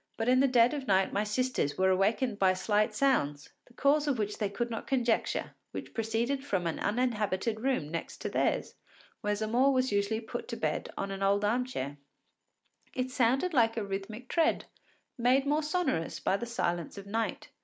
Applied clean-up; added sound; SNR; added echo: none; none; none; none.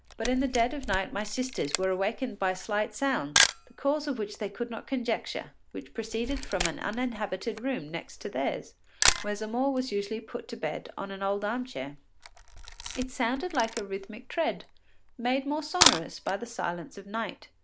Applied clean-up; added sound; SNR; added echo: none; Camera; 3 dB; none.